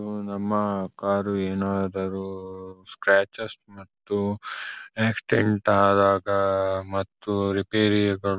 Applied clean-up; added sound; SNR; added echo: none; none; none; none.